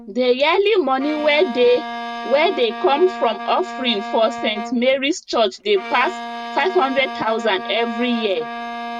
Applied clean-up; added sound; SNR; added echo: neural mask model RNNoise.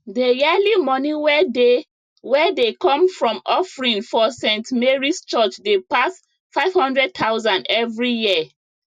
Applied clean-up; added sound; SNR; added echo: none; none; none; none.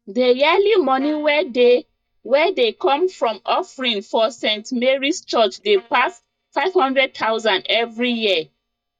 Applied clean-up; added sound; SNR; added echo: neural mask model DeepFilterNet 3.